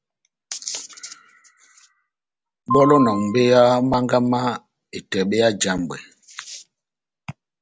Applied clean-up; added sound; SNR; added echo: none; Piano; 5 dB; none.